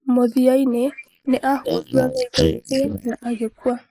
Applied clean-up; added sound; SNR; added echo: neural mask model Resemble Enhance denoiser.